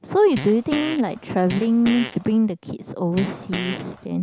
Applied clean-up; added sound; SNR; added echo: none; Fart; 11 dB; none.